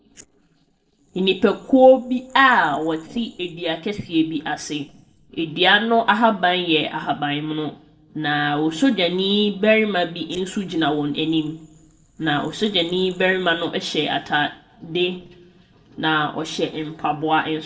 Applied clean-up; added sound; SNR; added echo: neural separator model SepFormer DNS4.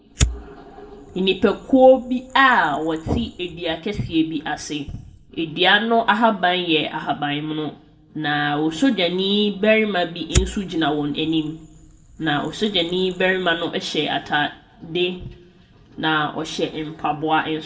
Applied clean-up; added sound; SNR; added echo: none; Fire; 10 dB; reverberation time 0.4 s.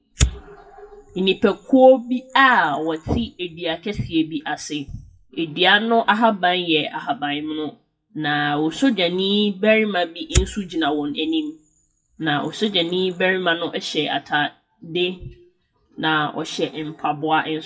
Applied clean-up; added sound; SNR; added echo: classical method WPE with log-MMSE.